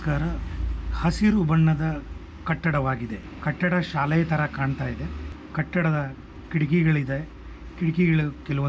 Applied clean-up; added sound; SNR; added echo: none; none; none; none.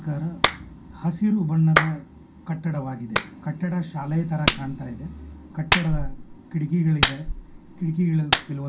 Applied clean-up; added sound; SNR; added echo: none; Clapping; 2 dB; reverberation time 0.3 s.